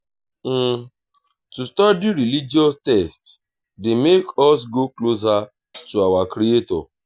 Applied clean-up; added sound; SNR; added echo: none; Hi-hat; 17 dB; none.